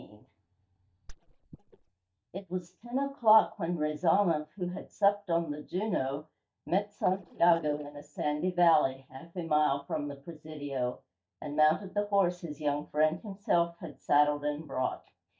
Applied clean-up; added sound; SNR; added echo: neural mask model DeepFilterNet 3.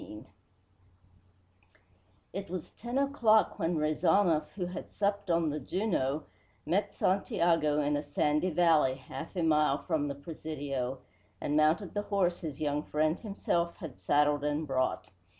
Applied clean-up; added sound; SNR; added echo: none; none; none; none.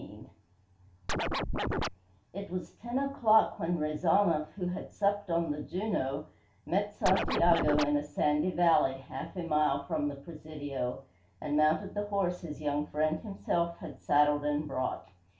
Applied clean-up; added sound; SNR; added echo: none; Scratching (performance technique); 0 dB; reverberation time 0.3 s.